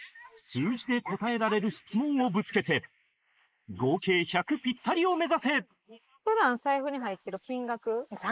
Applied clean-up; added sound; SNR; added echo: neural mask model Resemble Enhance denoiser.